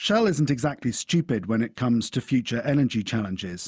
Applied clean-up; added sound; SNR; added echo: none; none; none; none.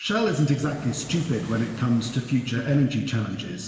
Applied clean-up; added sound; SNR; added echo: none; Waves, surf; 20 dB; reverberation time 2.6 s.